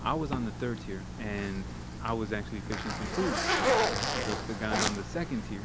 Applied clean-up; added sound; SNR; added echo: none; Zipper (clothing); -2 dB; none.